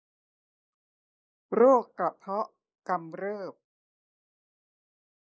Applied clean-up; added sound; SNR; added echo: neural mask model Resemble Enhance denoiser.